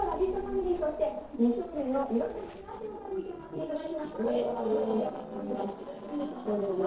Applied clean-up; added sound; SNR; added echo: neural separator model SepFormer DNS4.